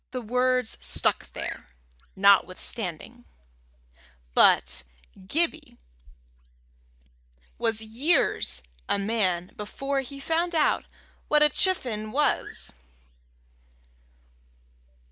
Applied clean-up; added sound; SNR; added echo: neural mask model DeepFilterNet 3.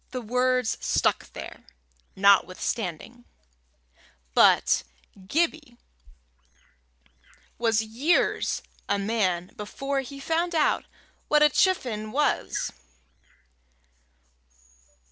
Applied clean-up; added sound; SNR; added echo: neural separator model SepFormer DNS4.